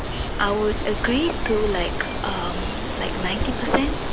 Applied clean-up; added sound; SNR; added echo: none; Bird; 1 dB; none.